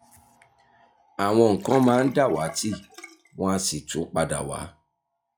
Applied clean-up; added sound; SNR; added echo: classical method log-MMSE.